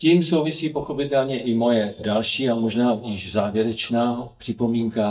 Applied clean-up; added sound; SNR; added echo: neural mask model DeepFilterNet 3.